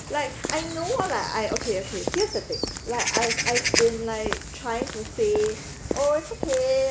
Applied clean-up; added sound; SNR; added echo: none; Walk, footsteps / Bird vocalization, bird call, bird song; 4 dB; none.